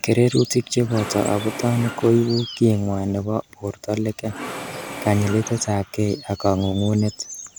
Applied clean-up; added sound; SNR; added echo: none; Engine / Mechanisms; 14 dB; none.